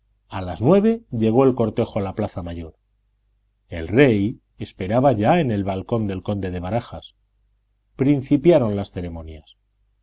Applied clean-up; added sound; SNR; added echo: none; none; none; none.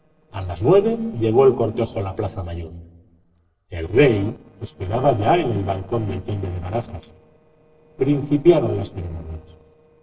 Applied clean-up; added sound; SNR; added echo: neural separator model SepFormer DNS4.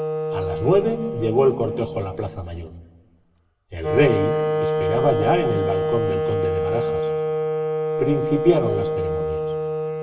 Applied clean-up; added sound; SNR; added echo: none; Wind instrument, woodwind instrument; 0 dB; reverberation time 1.4 s.